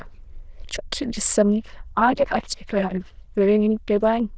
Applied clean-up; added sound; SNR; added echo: neural diffusion model UNIVERSE++.